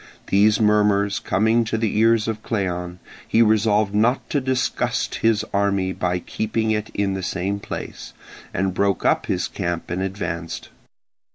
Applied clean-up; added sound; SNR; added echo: none; none; none; none.